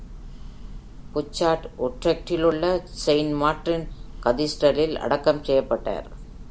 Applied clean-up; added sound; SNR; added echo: none; Church bell; 14 dB; none.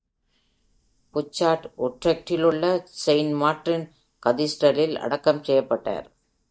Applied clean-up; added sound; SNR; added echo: neural mask model DeepFilterNet 3.